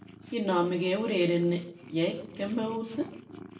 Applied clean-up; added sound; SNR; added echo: none; Purr; 18 dB; reverberation time 0.6 s.